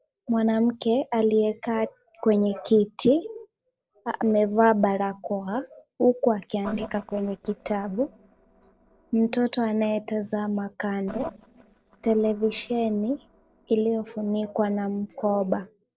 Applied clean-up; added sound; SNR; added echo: neural separator model SepFormer DNS4.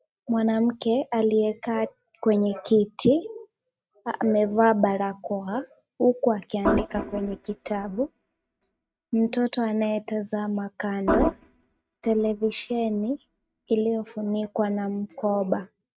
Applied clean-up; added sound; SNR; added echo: neural mask model RNNoise.